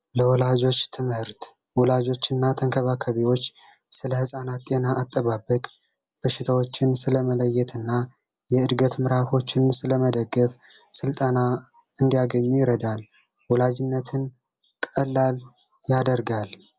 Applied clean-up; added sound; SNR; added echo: none; none; none; none.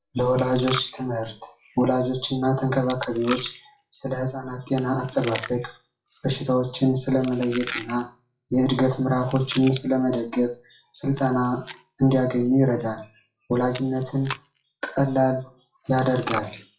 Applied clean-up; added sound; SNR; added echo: classical method WPE with log-MMSE.